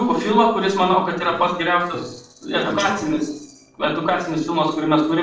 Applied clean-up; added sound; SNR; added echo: neural separator model SepFormer DNS4.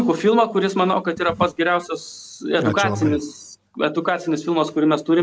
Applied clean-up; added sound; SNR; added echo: none; none; none; none.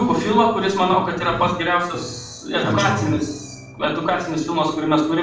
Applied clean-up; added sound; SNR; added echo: none; Piano; 15 dB; reverberation time 0.5 s.